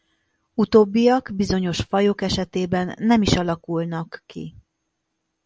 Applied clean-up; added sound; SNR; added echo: none; none; none; none.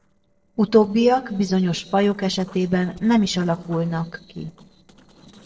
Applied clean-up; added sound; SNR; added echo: neural separator model SepFormer DNS4.